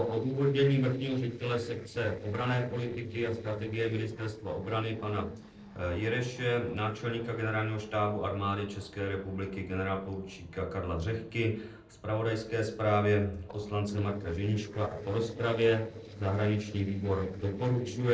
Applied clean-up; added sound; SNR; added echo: neural separator model SepFormer DNS4.